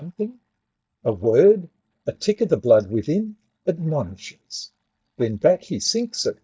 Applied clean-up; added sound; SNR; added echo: neural mask model DeepFilterNet 3.